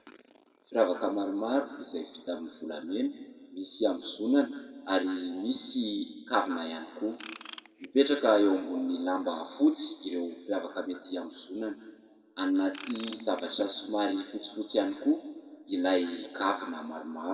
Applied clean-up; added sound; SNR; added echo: none; Ratchet, pawl / Tools; 17 dB; reverberation time 1.3 s.